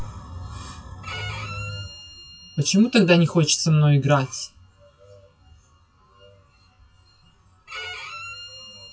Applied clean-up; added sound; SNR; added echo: classical method WPE with log-MMSE.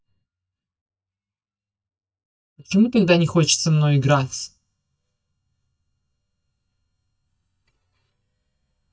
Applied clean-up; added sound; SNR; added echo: neural mask model DeepFilterNet 3.